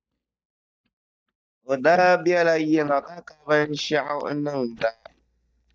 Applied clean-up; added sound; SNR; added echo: neural mask model DeepFilterNet 3.